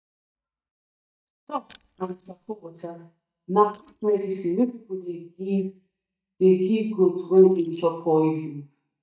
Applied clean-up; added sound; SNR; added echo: neural mask model DeepFilterNet 3.